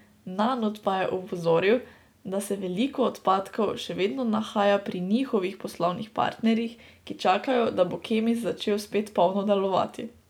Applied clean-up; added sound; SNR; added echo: none; none; none; none.